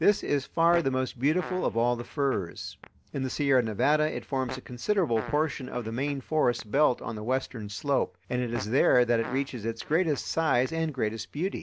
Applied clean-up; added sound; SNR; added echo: none; Fart; 19 dB; none.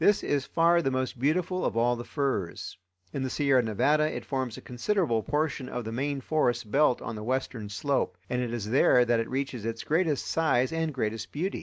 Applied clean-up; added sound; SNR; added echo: none; none; none; none.